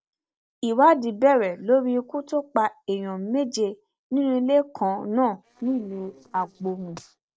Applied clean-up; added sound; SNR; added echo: neural separator model SepFormer DNS4.